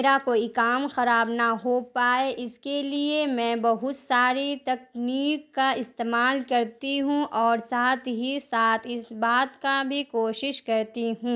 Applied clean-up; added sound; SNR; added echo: none; none; none; none.